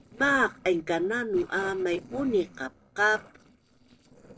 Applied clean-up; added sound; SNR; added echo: neural separator model SepFormer DNS4.